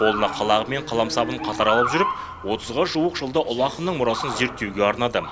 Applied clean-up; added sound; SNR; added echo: none; Motor vehicle (road) / Siren; 8 dB; none.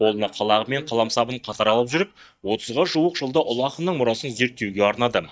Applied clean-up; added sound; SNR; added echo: neural mask model DeepFilterNet 3.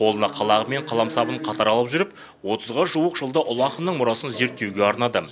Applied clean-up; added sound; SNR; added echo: none; none; none; none.